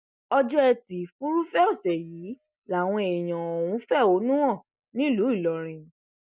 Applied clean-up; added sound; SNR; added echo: neural mask model DeepFilterNet 3.